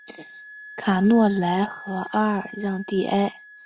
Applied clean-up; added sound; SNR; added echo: none; Wind instrument, woodwind instrument; 18 dB; none.